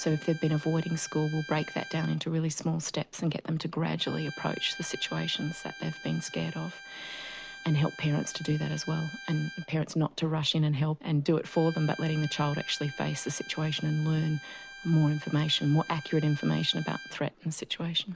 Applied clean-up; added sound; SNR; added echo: none; Bowed string instrument; 16 dB; none.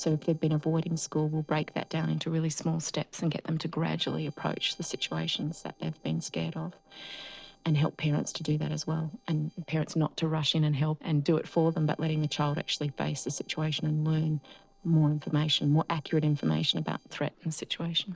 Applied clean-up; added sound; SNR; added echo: neural separator model SepFormer DNS4.